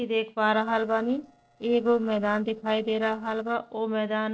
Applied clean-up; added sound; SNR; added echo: neural separator model SepFormer DNS4.